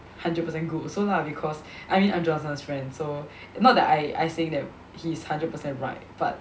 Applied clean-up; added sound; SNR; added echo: none; none; none; none.